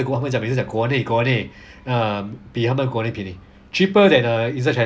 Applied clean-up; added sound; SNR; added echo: none; none; none; none.